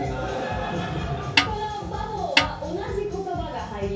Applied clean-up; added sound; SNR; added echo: none; Snare drum; -3 dB; reverberation time 0.6 s.